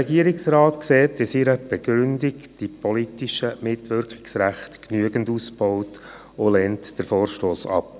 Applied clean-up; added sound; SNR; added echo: none; none; none; none.